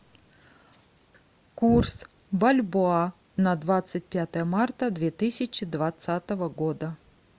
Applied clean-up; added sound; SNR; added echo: none; none; none; none.